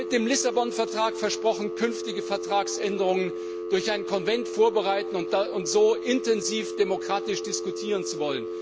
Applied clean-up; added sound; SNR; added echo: none; Telephone; 6 dB; none.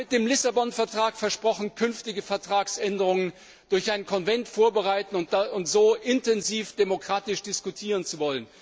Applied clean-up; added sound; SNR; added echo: none; none; none; none.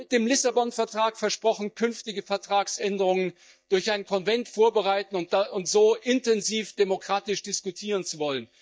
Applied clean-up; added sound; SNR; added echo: neural mask model DeepFilterNet 3.